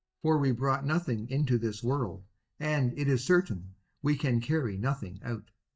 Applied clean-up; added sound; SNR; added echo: neural mask model DeepFilterNet 3.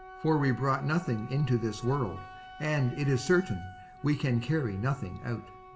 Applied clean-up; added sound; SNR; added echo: none; Wind instrument, woodwind instrument; 18 dB; reverberation time 0.8 s.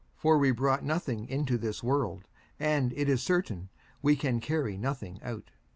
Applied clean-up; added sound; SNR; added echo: none; none; none; none.